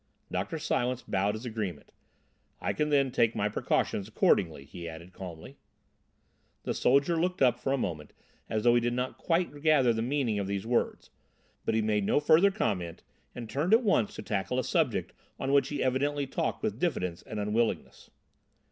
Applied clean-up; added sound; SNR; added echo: none; none; none; none.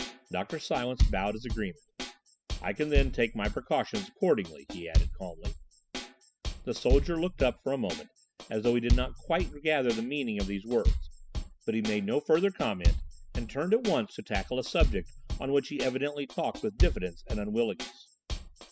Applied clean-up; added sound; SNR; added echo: classical method spectral subtraction.